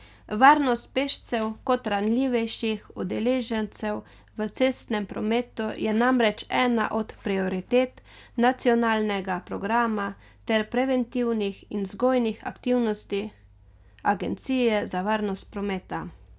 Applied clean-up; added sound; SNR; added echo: none; none; none; none.